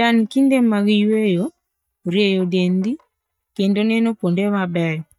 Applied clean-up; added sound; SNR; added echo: neural mask model DeepFilterNet 3.